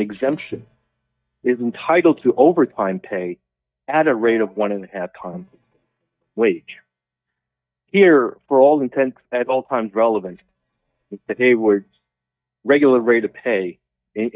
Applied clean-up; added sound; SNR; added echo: neural mask model DeepFilterNet 3.